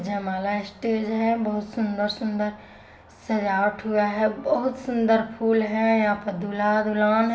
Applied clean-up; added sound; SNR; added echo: none; none; none; none.